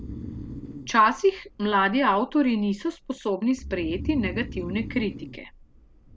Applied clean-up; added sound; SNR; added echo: none; Breathing; 13 dB; none.